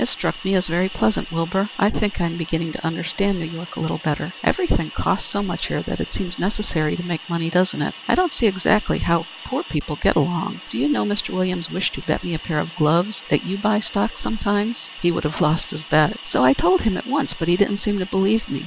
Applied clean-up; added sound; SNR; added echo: none; Hiss; 15 dB; none.